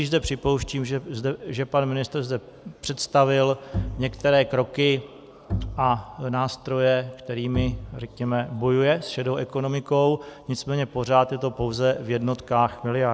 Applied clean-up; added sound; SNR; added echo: none; Bowed string instrument; 10 dB; none.